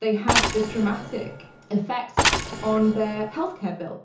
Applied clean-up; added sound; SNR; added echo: none; Mechanisms; 1 dB; reverberation time 0.6 s.